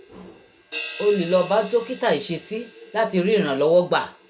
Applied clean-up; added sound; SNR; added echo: none; Crash cymbal; 16 dB; none.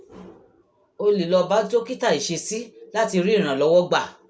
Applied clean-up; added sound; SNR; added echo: none; none; none; none.